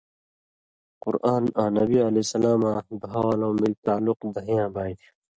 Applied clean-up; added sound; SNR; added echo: none; none; none; none.